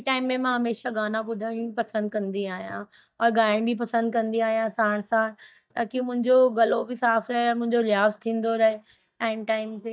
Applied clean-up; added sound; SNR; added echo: neural mask model DeepFilterNet 3.